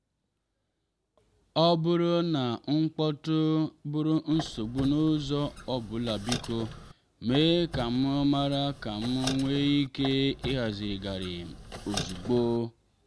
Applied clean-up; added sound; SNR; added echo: none; Squeak; 12 dB; none.